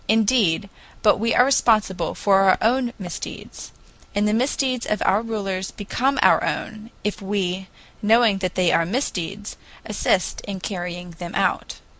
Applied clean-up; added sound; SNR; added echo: none; none; none; none.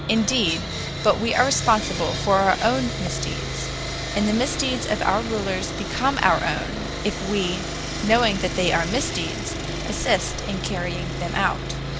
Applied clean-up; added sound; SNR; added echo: none; Sawing; 4 dB; none.